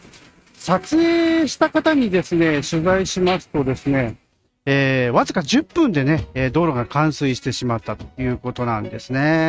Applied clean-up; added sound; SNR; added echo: neural mask model RNNoise.